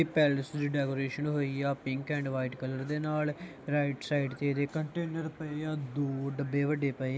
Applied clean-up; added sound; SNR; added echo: none; none; none; none.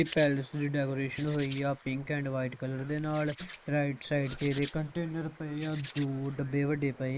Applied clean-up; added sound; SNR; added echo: neural mask model Resemble Enhance denoiser.